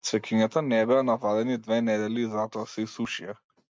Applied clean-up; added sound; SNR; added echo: none; none; none; none.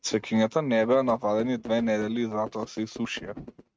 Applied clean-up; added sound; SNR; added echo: neural mask model RNNoise.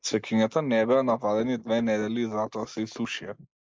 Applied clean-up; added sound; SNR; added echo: neural mask model Resemble Enhance denoiser.